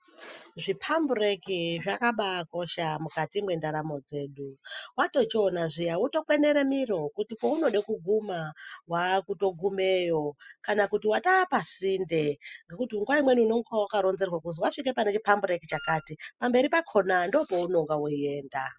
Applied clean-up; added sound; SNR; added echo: classical method spectral subtraction.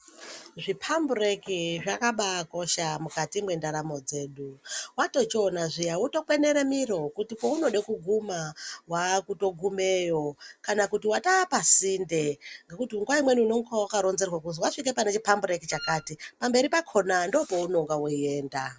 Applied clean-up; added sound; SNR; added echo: none; Wind instrument, woodwind instrument; 11 dB; none.